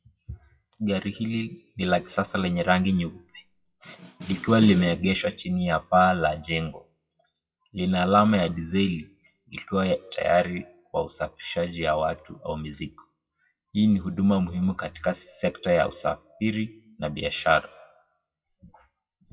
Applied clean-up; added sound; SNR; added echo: classical method WPE with log-MMSE.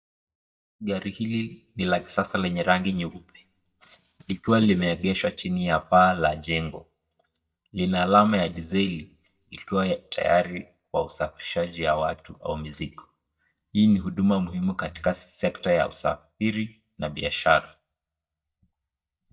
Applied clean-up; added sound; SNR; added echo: neural mask model DeepFilterNet 3.